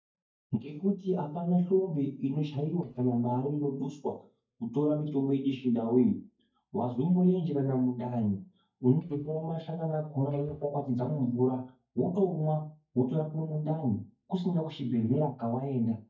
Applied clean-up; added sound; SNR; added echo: neural mask model DeepFilterNet 3.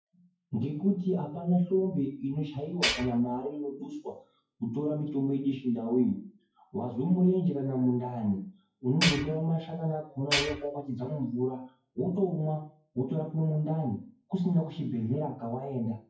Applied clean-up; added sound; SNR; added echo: classical method WPE with log-MMSE.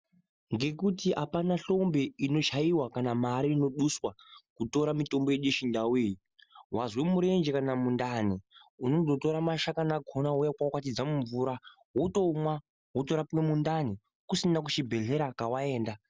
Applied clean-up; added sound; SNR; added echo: none; none; none; none.